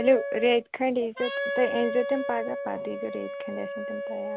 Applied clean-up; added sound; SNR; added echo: none; Wind instrument, woodwind instrument; 5 dB; none.